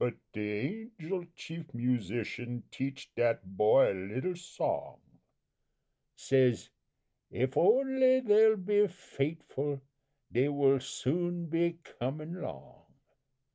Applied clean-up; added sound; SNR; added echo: none; none; none; none.